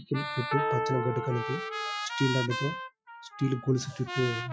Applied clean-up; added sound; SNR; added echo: classical method Wiener filter.